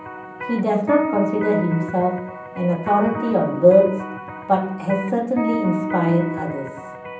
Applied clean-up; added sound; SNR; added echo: none; Electric guitar; 9 dB; reverberation time 0.6 s.